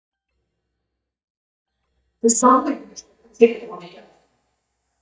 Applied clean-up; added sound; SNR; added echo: neural mask model DeepFilterNet 3.